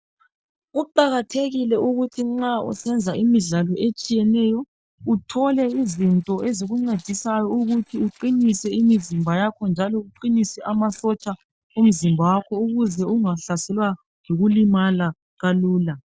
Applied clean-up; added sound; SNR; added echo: neural separator model SepFormer DNS4.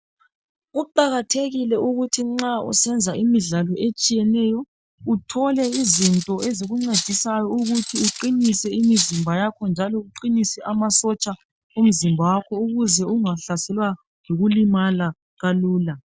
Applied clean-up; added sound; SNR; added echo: none; Cutlery, silverware; 8 dB; none.